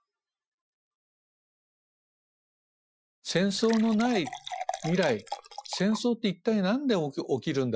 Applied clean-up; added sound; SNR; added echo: classical method Wiener filter.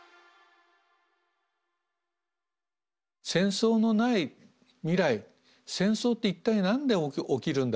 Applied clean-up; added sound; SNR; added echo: none; none; none; none.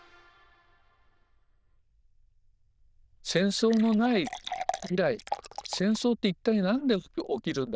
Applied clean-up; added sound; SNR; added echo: neural diffusion model UNIVERSE++.